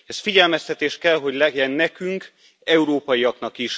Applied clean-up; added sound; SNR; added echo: none; none; none; none.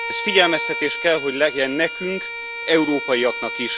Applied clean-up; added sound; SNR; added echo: none; Bowed string instrument; 7 dB; none.